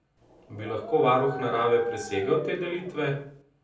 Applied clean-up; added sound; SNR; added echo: none; Dog; 14 dB; reverberation time 0.6 s.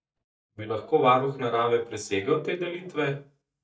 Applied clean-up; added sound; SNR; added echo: neural mask model DeepFilterNet 3.